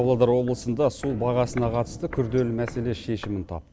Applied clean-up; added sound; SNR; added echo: none; Walk, footsteps; 14 dB; none.